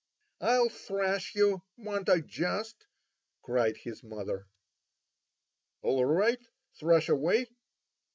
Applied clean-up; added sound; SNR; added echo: none; none; none; none.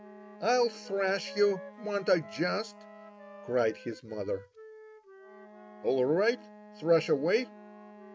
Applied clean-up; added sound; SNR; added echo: none; Wind instrument, woodwind instrument + Wind instrument, woodwind instrument; 17 dB; none.